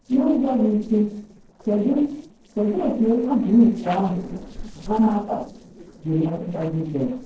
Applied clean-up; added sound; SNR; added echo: neural separator model SepFormer DNS4.